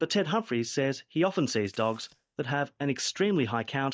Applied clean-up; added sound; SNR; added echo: neural mask model DeepFilterNet 3.